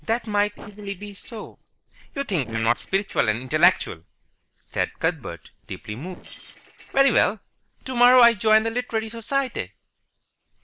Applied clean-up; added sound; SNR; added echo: neural separator model SepFormer DNS4.